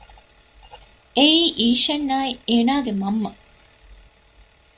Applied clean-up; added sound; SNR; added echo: none; none; none; none.